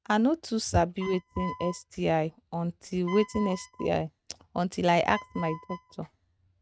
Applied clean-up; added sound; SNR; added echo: neural mask model RNNoise.